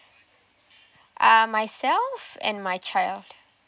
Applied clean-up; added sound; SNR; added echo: none; none; none; none.